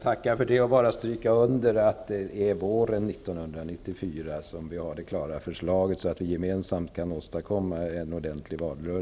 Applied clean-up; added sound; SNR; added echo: none; none; none; none.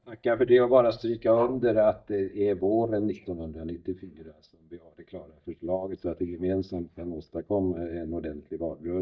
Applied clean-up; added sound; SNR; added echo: neural mask model DeepFilterNet 3.